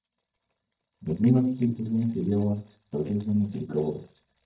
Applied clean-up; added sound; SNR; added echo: neural mask model DeepFilterNet 3.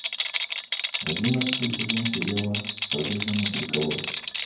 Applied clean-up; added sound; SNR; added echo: none; Rattle; 0 dB; reverberation time 0.9 s.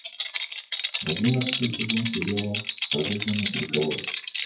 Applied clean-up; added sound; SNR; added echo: classical method WPE with log-MMSE.